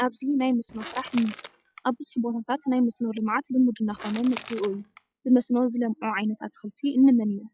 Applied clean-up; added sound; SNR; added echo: classical method log-MMSE.